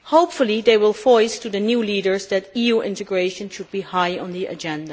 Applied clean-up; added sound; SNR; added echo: none; none; none; none.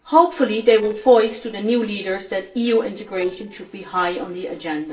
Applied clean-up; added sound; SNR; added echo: neural separator model SepFormer DNS4.